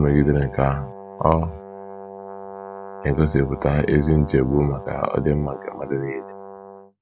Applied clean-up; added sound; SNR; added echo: none; Brass instrument; 15 dB; none.